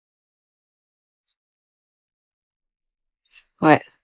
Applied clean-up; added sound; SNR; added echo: neural mask model Resemble Enhance denoiser.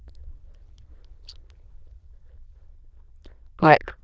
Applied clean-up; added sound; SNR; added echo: neural diffusion model UNIVERSE++.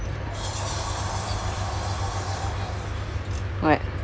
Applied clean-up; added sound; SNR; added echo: none; Sliding door; 7 dB; none.